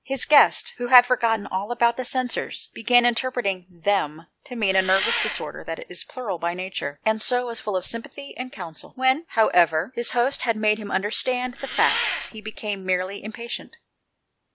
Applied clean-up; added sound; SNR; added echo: none; Engine; 4 dB; none.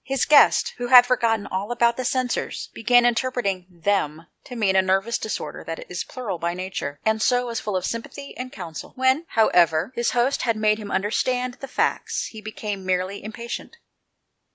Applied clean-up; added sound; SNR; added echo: none; none; none; none.